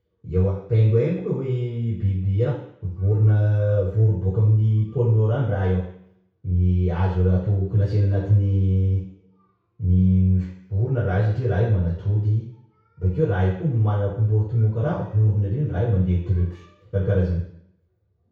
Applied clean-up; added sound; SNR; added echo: none; none; none; reverberation time 0.6 s.